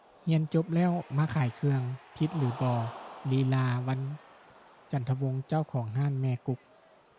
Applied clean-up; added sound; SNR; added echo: none; Cheering; 19 dB; none.